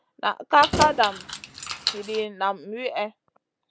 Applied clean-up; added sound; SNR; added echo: none; Keys jangling; 5 dB; none.